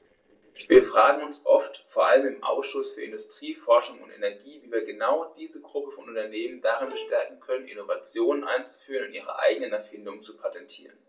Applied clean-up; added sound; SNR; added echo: neural separator model SepFormer DNS4.